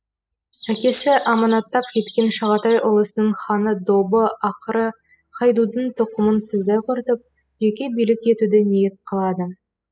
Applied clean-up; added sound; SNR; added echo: classical method spectral subtraction.